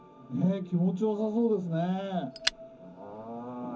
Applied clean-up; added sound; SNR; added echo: none; Fire; 13 dB; reverberation time 0.3 s.